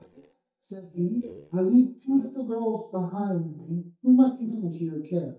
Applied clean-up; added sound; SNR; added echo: neural mask model DeepFilterNet 3.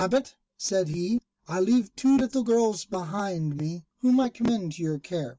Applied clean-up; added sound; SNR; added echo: none; none; none; none.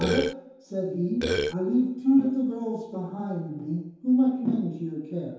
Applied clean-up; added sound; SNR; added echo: none; Burping, eructation; 0 dB; reverberation time 0.8 s.